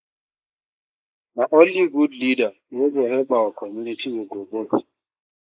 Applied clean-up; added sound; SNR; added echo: neural mask model Resemble Enhance denoiser.